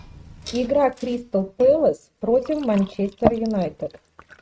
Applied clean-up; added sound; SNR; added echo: neural mask model RNNoise.